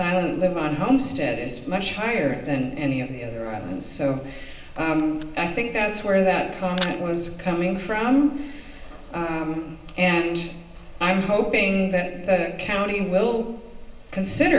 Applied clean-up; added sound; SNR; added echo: none; Camera; 15 dB; reverberation time 1.0 s.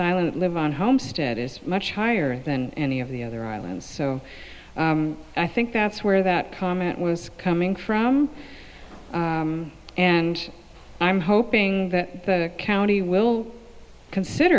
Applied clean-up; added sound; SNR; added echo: none; none; none; none.